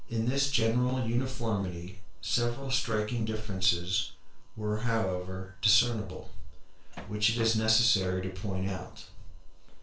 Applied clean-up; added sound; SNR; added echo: none; Bass drum; 17 dB; reverberation time 0.3 s.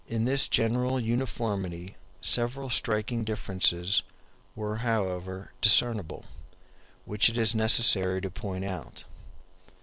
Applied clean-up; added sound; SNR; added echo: none; none; none; none.